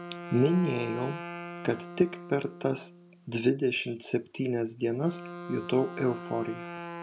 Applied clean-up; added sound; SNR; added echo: none; Wind instrument, woodwind instrument; 12 dB; none.